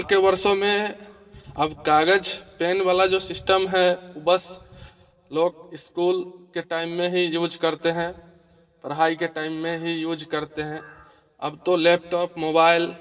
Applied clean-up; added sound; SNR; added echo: none; none; none; reverberation time 1.4 s.